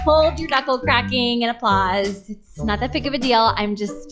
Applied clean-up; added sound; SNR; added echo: classical method log-MMSE.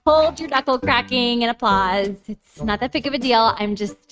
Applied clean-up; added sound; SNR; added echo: neural mask model RNNoise.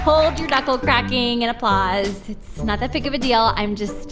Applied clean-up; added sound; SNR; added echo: none; Snare drum; 17 dB; none.